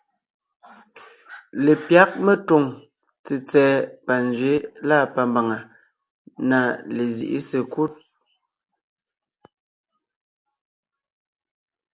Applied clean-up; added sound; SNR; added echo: none; none; none; none.